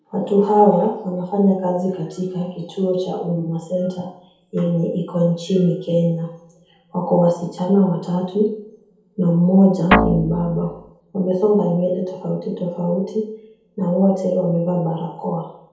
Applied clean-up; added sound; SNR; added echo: none; Guitar; 0 dB; reverberation time 0.8 s.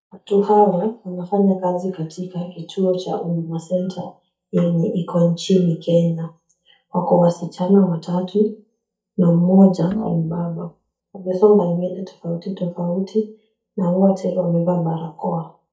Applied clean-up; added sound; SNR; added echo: neural mask model DeepFilterNet 3.